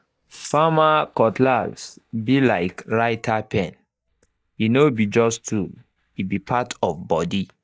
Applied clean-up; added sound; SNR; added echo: neural mask model DeepFilterNet 3.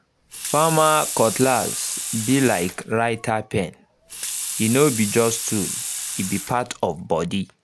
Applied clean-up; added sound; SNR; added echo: none; Sink (filling or washing) / Water tap, faucet; 5 dB; none.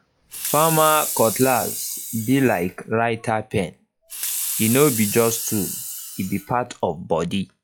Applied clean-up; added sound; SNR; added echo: classical method log-MMSE.